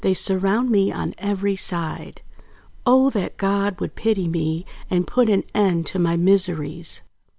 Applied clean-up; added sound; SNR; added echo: none; none; none; none.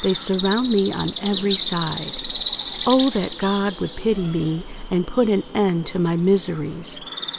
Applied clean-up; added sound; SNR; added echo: none; Bird; 9 dB; none.